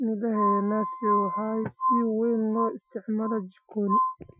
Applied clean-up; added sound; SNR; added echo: classical method Wiener filter.